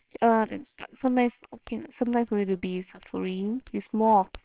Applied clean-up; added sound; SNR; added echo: neural separator model SepFormer WHAMR!.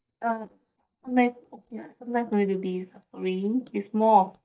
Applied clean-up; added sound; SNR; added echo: neural mask model DeepFilterNet 3.